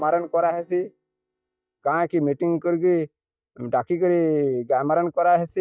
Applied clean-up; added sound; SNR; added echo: neural mask model DeepFilterNet 3.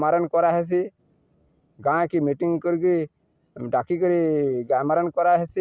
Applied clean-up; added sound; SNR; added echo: none; none; none; none.